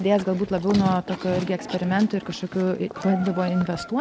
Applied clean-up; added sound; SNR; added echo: none; Livestock, farm animals, working animals; 11 dB; none.